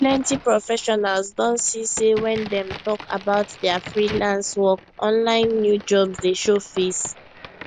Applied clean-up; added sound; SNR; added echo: none; Crack; 17 dB; none.